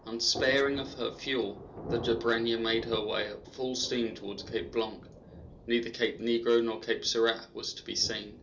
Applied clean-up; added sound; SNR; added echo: none; Thunder; 14 dB; reverberation time 0.2 s.